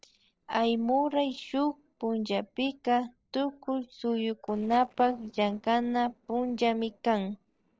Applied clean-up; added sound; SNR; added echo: neural separator model SepFormer DNS4.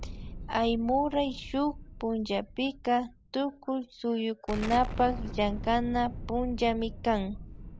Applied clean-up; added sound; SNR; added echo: none; Explosion; 10 dB; none.